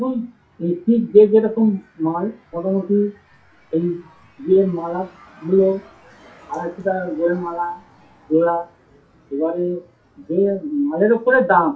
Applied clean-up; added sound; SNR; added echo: classical method WPE with log-MMSE.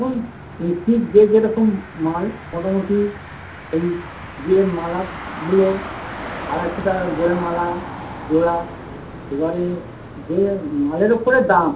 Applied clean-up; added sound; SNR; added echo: none; Motor vehicle (road); 13 dB; reverberation time 0.3 s.